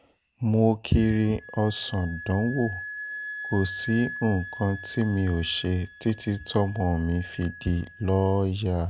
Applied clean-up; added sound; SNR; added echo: none; Wind instrument, woodwind instrument; 14 dB; none.